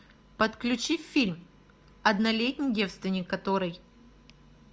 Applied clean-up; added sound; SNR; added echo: none; none; none; none.